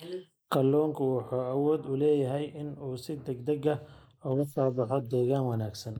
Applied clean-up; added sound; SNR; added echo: neural mask model Resemble Enhance denoiser.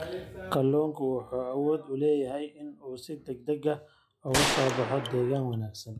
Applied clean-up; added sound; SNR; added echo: classical method log-MMSE.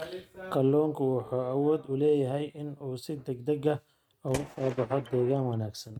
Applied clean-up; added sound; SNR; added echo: neural mask model RNNoise.